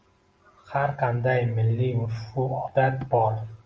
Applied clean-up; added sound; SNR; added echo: none; none; none; none.